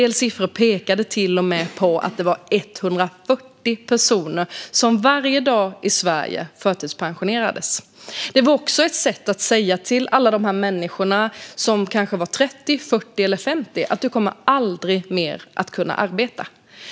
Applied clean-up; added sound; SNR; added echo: none; none; none; none.